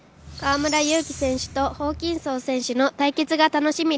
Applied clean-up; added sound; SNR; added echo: none; Squeak; 12 dB; none.